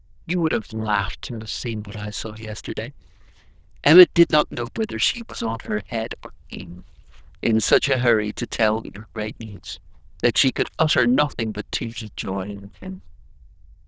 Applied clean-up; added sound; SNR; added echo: neural diffusion model UNIVERSE++.